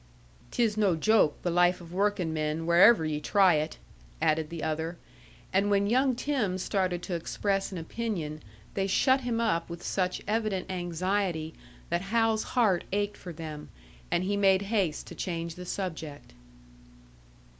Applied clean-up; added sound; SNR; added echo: none; none; none; none.